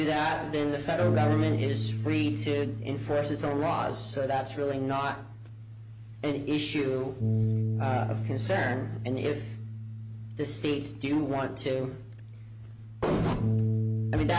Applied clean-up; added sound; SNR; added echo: none; Bass guitar; 2 dB; none.